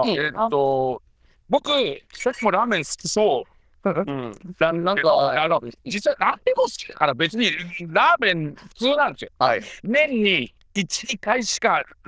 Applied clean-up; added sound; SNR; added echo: neural diffusion model UNIVERSE++.